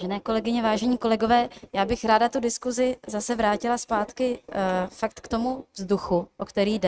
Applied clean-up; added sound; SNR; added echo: neural mask model RNNoise.